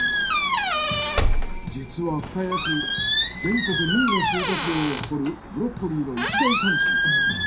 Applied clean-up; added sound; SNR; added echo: none; Squeak; -4 dB; reverberation time 0.3 s.